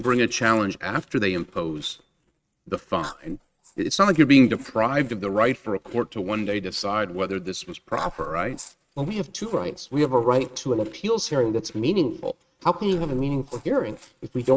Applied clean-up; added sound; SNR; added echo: neural mask model RNNoise.